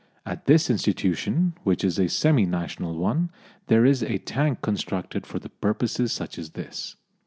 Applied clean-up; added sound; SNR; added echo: none; none; none; none.